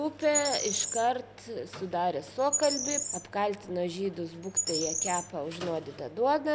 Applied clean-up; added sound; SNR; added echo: none; Bird; 5 dB; none.